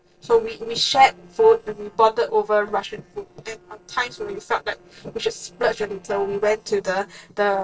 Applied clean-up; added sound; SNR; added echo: neural separator model SepFormer DNS4.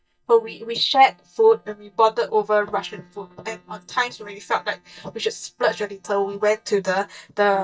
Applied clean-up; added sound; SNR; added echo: neural mask model DeepFilterNet 3.